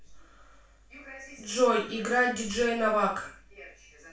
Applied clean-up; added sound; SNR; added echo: none; none; none; reverberation time 0.3 s.